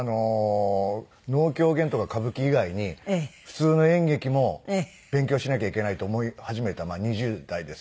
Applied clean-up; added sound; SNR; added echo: none; none; none; none.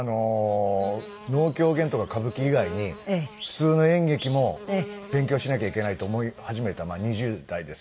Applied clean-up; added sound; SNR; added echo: none; Buzz / Bird; 17 dB; none.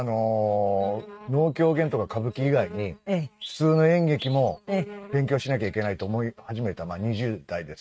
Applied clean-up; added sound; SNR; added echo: neural mask model RNNoise.